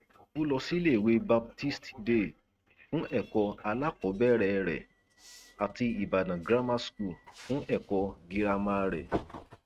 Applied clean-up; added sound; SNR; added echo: neural mask model RNNoise.